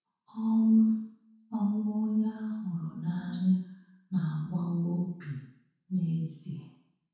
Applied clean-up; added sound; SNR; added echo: none; none; none; reverberation time 0.6 s.